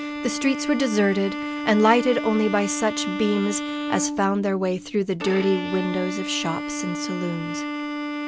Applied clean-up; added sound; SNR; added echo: none; Bowed string instrument; 6 dB; none.